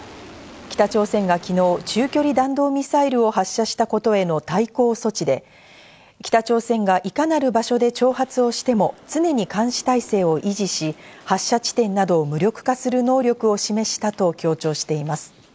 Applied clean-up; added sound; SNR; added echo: none; none; none; none.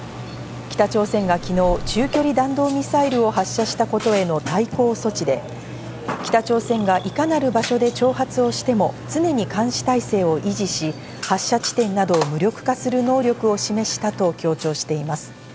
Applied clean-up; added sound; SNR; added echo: none; Burping, eructation + Bird; 11 dB; none.